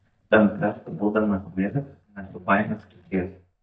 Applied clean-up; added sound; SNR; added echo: neural mask model DeepFilterNet 3.